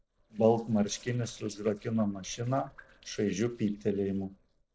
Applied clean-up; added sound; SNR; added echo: neural separator model SepFormer DNS4.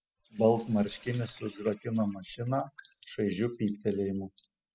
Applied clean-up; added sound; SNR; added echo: classical method spectral subtraction.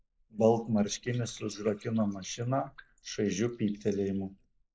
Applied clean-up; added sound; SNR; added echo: neural mask model Resemble Enhance denoiser.